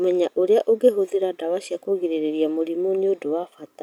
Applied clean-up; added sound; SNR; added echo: none; none; none; none.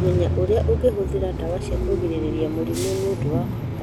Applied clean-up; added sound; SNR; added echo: none; Bus / Engine; -1 dB; none.